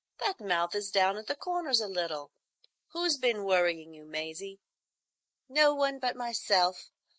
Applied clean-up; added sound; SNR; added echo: neural mask model Resemble Enhance denoiser.